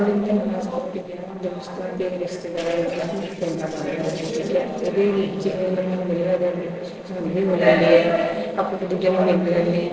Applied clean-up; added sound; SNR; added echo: neural separator model SepFormer DNS4.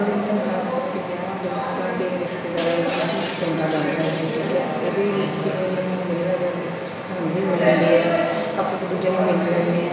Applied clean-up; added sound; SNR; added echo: none; Shatter; 13 dB; reverberation time 1.6 s.